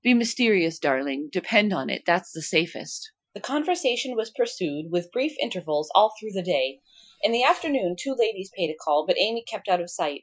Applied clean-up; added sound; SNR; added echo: classical method Wiener filter.